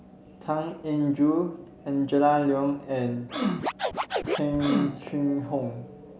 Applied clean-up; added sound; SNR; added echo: none; Scratching (performance technique); 4 dB; none.